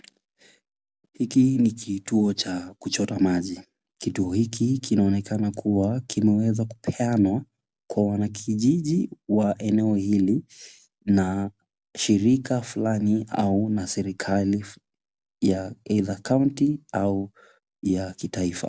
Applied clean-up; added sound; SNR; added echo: none; none; none; none.